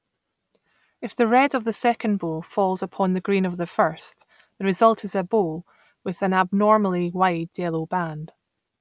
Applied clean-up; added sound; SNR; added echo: none; none; none; none.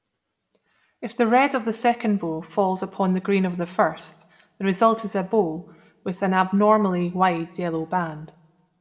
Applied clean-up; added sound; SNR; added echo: none; none; none; reverberation time 0.6 s.